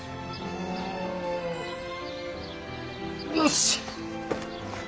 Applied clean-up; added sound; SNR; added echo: none; none; none; none.